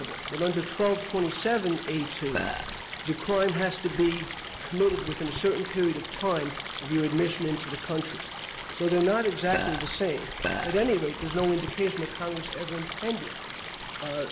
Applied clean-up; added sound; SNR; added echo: none; Burping, eructation + Stream; 7 dB; none.